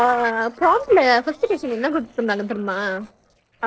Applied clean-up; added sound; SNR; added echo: neural separator model SepFormer DNS4.